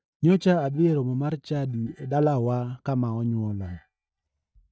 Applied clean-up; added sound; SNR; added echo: neural mask model DeepFilterNet 3.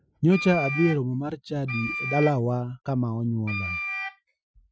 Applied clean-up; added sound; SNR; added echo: classical method Wiener filter.